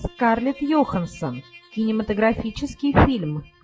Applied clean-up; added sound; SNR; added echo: classical method log-MMSE.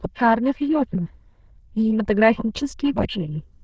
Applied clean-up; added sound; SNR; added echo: neural diffusion model UNIVERSE++.